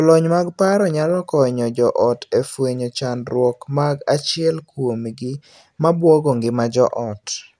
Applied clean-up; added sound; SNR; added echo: none; none; none; none.